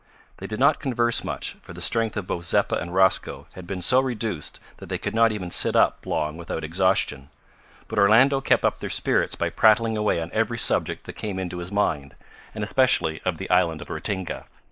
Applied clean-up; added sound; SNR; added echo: neural mask model Resemble Enhance denoiser.